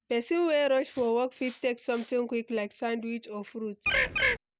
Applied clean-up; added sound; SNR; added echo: none; Bird; -4 dB; none.